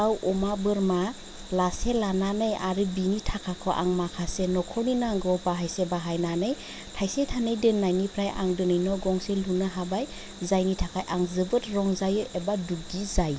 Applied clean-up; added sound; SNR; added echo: none; none; none; none.